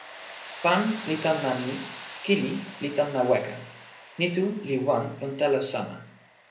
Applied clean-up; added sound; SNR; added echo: none; Tools; 14 dB; reverberation time 0.5 s.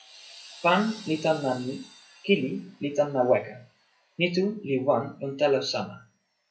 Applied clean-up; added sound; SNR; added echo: classical method WPE with log-MMSE.